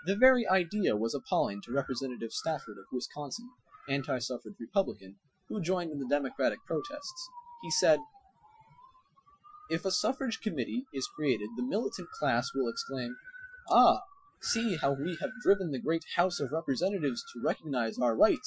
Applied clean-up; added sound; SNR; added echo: classical method Wiener filter.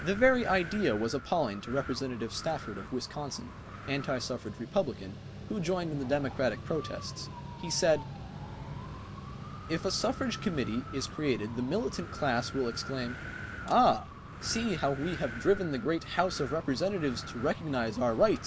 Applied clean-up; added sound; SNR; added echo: none; Mechanical fan + Wind; 11 dB; none.